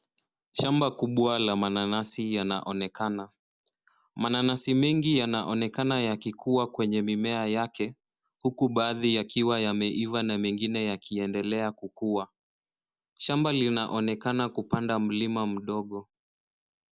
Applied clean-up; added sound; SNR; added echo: none; none; none; none.